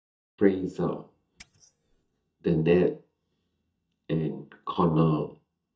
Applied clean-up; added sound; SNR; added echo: neural mask model DeepFilterNet 3.